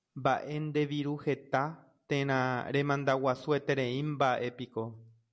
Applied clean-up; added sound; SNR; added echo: none; none; none; none.